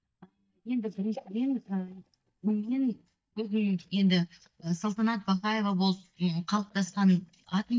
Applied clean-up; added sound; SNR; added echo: neural mask model DeepFilterNet 3.